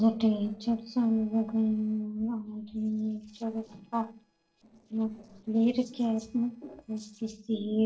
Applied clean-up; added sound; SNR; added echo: neural separator model SepFormer DNS4.